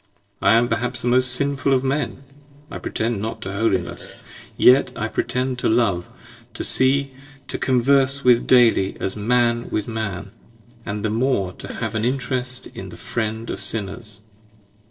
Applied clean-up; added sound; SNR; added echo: neural separator model SepFormer DNS4.